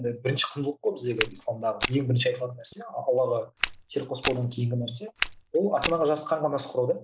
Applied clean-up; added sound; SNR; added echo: none; Walk, footsteps; 5 dB; none.